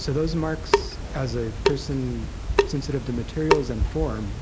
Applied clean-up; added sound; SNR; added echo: none; Drip / Sink (filling or washing) / Water tap, faucet; -1 dB; none.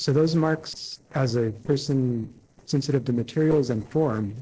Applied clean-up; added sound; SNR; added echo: neural separator model SepFormer DNS4.